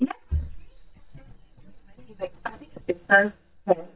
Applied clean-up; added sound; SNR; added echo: neural mask model DeepFilterNet 3.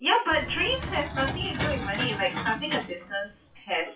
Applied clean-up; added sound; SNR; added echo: classical method WPE with log-MMSE.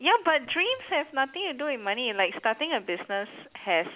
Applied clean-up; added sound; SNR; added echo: none; none; none; none.